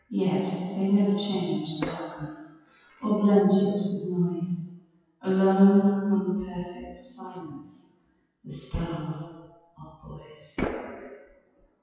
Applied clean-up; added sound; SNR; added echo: classical method WPE with log-MMSE.